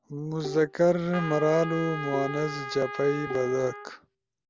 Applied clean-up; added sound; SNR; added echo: none; Trumpet + Bowed string instrument; 9 dB; none.